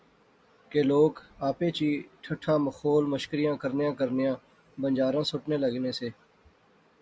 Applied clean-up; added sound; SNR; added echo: none; none; none; none.